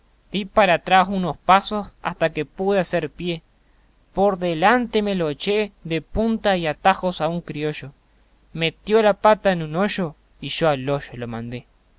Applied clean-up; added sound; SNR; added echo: none; none; none; none.